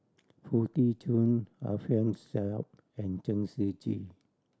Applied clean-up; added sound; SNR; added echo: none; none; none; none.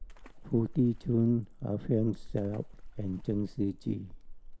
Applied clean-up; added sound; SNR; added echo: none; Water / Splash, splatter; 13 dB; none.